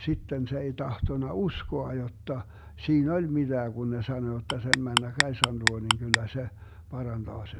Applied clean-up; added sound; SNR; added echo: none; Clock; -2 dB; none.